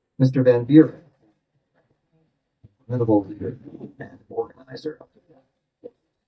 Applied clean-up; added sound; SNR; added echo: neural mask model DeepFilterNet 3.